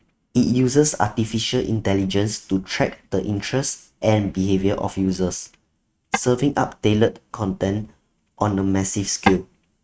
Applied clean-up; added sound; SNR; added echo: neural mask model RNNoise.